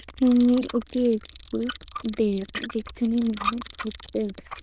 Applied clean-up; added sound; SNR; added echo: neural diffusion model UNIVERSE++.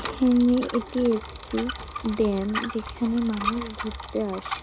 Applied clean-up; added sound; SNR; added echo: none; Bicycle; 9 dB; none.